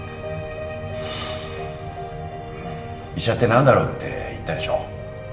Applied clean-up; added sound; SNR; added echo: none; none; none; reverberation time 1.0 s.